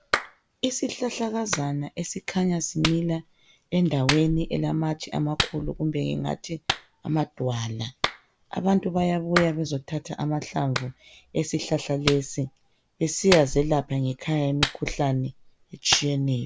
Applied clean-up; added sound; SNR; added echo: none; Clapping; 8 dB; none.